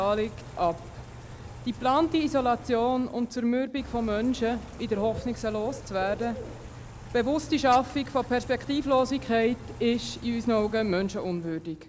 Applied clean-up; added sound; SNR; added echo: none; Bird / Rain; 14 dB; none.